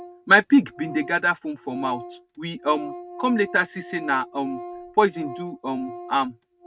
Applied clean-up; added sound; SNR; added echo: neural mask model RNNoise.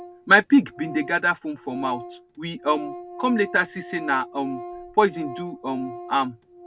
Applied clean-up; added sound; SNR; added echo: none; Organ; 14 dB; none.